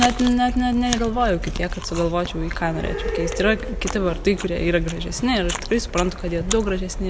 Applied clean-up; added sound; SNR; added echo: none; Chewing, mastication; 13 dB; none.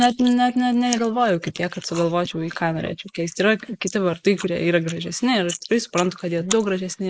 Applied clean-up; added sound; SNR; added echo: neural mask model Resemble Enhance denoiser.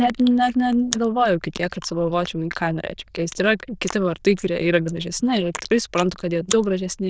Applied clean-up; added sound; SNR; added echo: neural diffusion model UNIVERSE++.